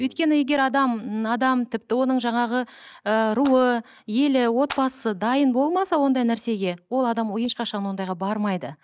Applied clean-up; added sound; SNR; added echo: neural mask model DeepFilterNet 3.